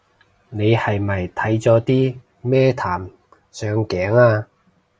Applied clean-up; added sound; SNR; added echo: none; none; none; none.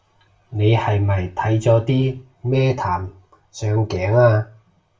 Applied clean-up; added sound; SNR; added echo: none; none; none; reverberation time 0.3 s.